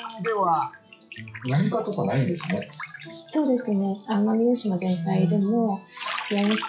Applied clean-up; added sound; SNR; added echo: classical method WPE with log-MMSE.